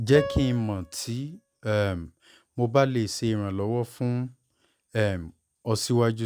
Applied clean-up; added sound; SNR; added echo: none; Piano; 13 dB; none.